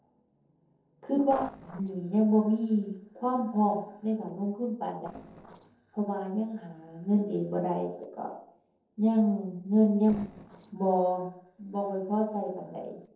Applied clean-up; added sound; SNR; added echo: neural separator model SepFormer DNS4.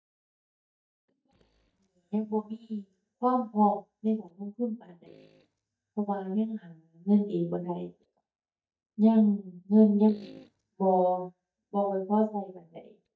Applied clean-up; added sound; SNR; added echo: neural mask model DeepFilterNet 3.